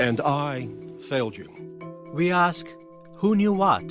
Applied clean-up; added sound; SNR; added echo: none; none; none; none.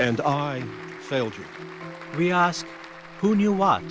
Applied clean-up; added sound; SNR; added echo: none; Applause / Crowd; 18 dB; none.